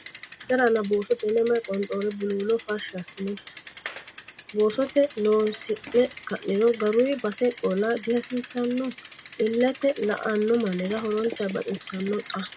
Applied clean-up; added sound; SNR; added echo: none; Bicycle; 18 dB; none.